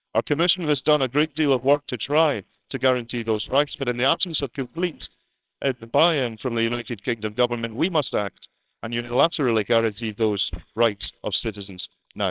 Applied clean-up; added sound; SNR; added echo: neural separator model SepFormer WHAMR!.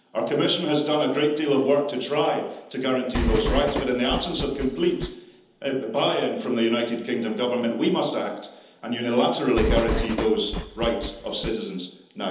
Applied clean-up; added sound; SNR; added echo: none; Train; 4 dB; reverberation time 0.9 s.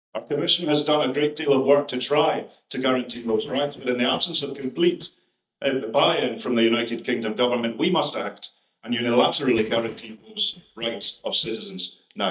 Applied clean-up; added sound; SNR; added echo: neural mask model DeepFilterNet 3.